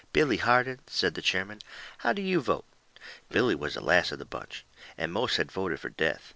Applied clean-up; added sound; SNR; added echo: neural separator model SepFormer DNS4.